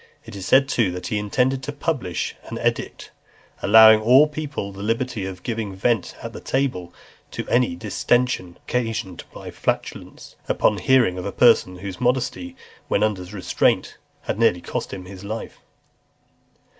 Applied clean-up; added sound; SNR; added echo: none; none; none; none.